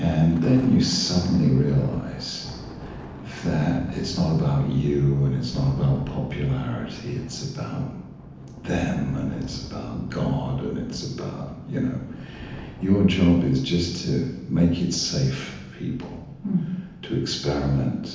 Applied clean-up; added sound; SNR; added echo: none; Thunder; 16 dB; reverberation time 0.9 s.